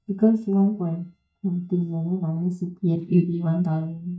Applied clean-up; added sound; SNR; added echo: neural mask model DeepFilterNet 3.